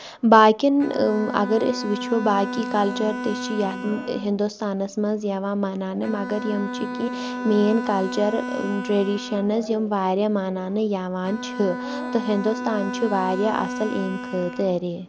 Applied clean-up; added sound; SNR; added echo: none; Bowed string instrument; 9 dB; none.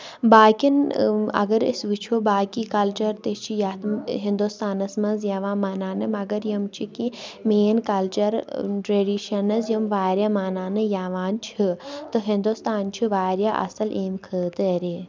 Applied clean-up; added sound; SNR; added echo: none; none; none; none.